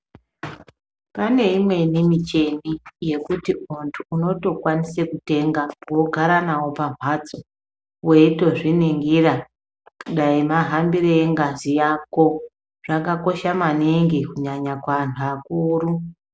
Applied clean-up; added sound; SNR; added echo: none; none; none; none.